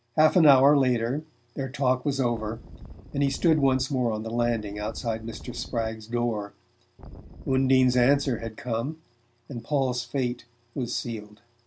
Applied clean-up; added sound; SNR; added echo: none; Wind; 15 dB; none.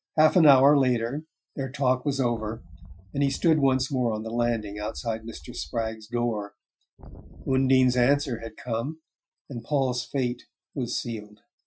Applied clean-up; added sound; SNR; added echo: classical method Wiener filter.